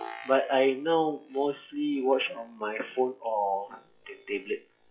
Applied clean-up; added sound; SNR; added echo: classical method WPE with log-MMSE.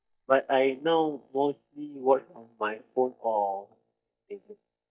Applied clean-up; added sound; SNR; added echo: neural mask model DeepFilterNet 3.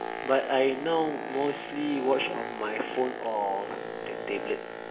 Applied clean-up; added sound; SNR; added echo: none; Boat, Water vehicle; 7 dB; reverberation time 2.2 s.